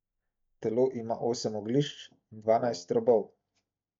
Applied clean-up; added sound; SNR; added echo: neural mask model DeepFilterNet 3.